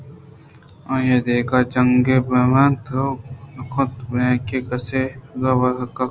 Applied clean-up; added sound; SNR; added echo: none; none; none; none.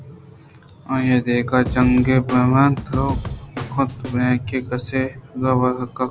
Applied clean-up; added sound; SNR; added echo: none; Snare drum / Drum kit; 9 dB; none.